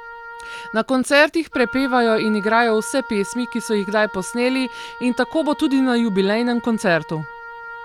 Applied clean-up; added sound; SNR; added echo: none; Wind instrument, woodwind instrument; 14 dB; none.